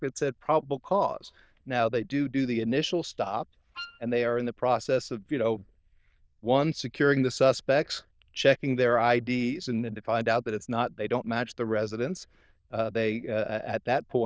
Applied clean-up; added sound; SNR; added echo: neural diffusion model UNIVERSE++.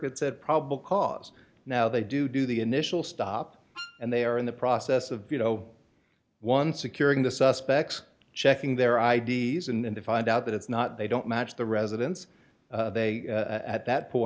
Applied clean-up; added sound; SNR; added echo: none; Wind instrument, woodwind instrument; 17 dB; none.